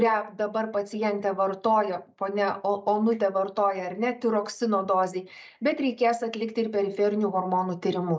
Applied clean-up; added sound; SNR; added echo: none; none; none; none.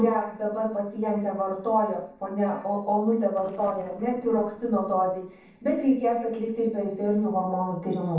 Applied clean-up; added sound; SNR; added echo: neural separator model SepFormer DNS4.